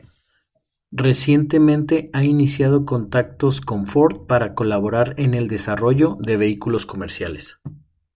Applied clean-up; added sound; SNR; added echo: none; none; none; none.